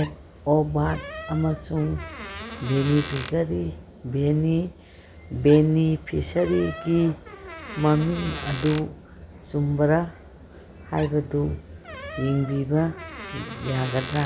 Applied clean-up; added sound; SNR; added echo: none; Door; 15 dB; none.